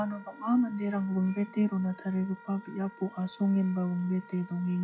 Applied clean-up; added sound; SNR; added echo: classical method log-MMSE.